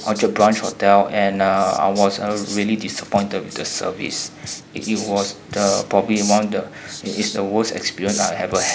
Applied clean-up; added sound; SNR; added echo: none; Writing; 12 dB; none.